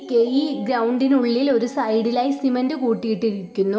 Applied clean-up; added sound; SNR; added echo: none; Dog; 18 dB; reverberation time 1.7 s.